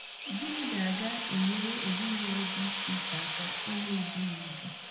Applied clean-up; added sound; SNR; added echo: none; Drill; -3 dB; reverberation time 0.8 s.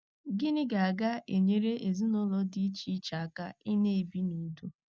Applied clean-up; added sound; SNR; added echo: none; none; none; none.